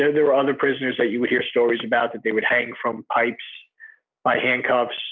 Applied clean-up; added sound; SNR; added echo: none; none; none; none.